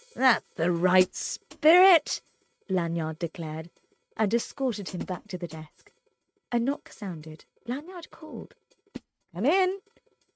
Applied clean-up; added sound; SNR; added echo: neural mask model RNNoise.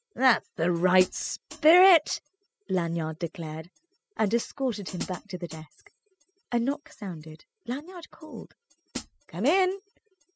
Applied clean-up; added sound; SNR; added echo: classical method spectral subtraction.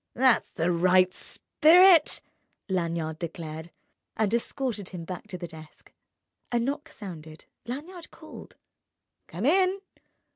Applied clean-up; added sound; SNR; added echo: none; none; none; none.